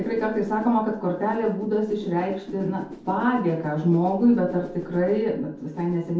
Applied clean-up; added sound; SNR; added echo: none; Whoosh, swoosh, swish; 16 dB; reverberation time 0.6 s.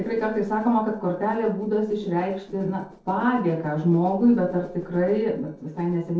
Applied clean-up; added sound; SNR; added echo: neural separator model SepFormer DNS4.